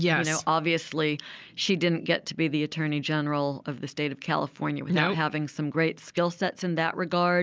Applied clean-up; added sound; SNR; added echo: none; none; none; none.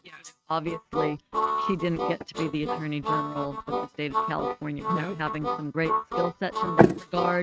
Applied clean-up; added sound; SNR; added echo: neural mask model RNNoise.